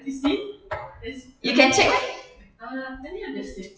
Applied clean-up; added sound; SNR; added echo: classical method WPE with log-MMSE.